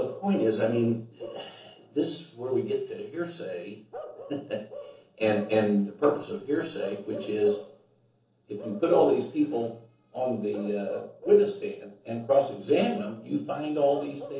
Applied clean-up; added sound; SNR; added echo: neural separator model SepFormer DNS4.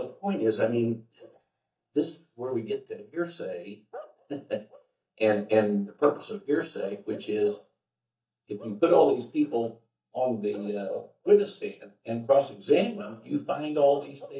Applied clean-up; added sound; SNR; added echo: neural mask model DeepFilterNet 3.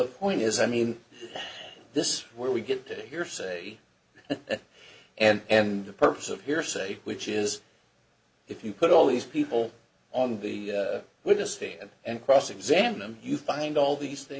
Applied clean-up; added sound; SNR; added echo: none; none; none; none.